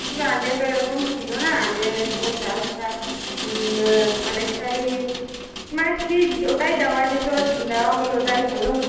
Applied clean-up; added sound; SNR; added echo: none; Rain; 7 dB; reverberation time 1.1 s.